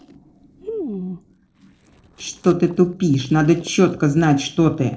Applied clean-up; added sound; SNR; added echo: neural separator model SepFormer DNS4.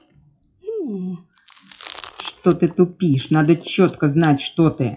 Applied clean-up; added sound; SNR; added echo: classical method WPE with log-MMSE.